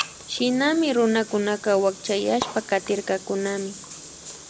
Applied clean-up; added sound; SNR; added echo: none; Bathtub (filling or washing) / Water; 13 dB; none.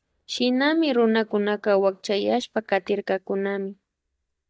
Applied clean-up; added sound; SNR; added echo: neural mask model DeepFilterNet 3.